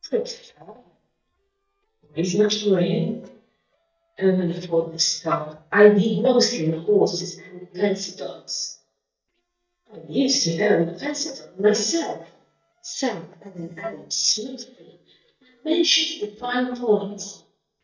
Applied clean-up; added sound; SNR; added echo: neural mask model DeepFilterNet 3.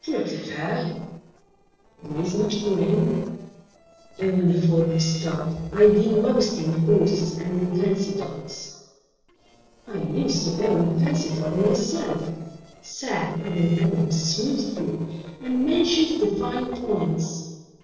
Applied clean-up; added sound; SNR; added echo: neural separator model SepFormer DNS4.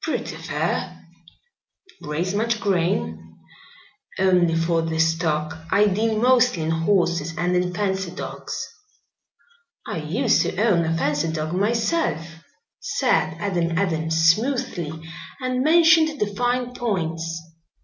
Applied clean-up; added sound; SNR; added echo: none; none; none; none.